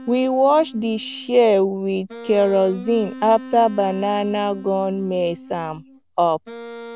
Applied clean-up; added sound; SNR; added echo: none; Wind instrument, woodwind instrument; 17 dB; none.